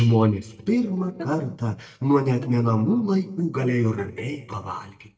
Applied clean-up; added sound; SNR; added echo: neural mask model DeepFilterNet 3.